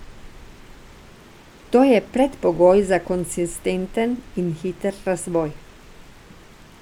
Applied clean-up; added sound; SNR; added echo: none; Rain; 19 dB; none.